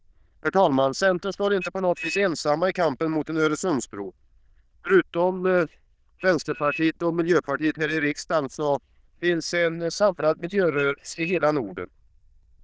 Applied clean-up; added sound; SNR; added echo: neural diffusion model UNIVERSE++.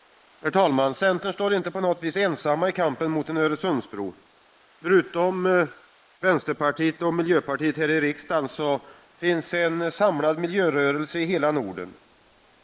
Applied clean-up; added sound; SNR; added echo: neural mask model Resemble Enhance denoiser.